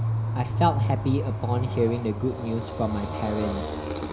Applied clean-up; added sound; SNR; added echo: none; Motorcycle; 0 dB; none.